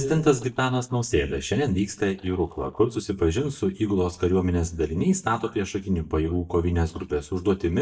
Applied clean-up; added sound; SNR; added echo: neural mask model DeepFilterNet 3.